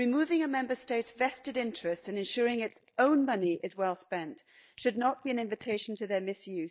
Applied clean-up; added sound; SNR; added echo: neural mask model DeepFilterNet 3.